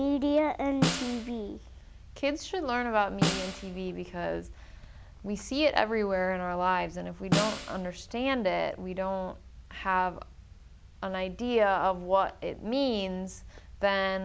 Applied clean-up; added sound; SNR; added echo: none; Snare drum; 4 dB; none.